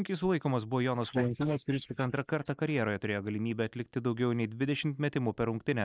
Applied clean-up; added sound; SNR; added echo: neural mask model Resemble Enhance denoiser.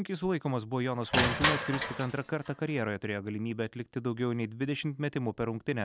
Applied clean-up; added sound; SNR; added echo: none; Crushing; 3 dB; none.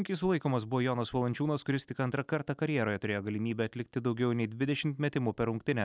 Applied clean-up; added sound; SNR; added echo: none; none; none; none.